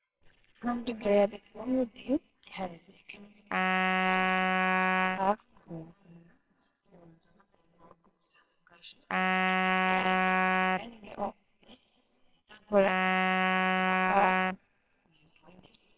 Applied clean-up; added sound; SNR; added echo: neural separator model SepFormer WHAMR!.